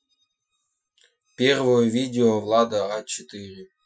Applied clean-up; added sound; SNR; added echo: classical method Wiener filter.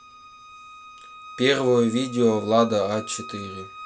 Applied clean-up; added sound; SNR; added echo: none; Bowed string instrument; 17 dB; none.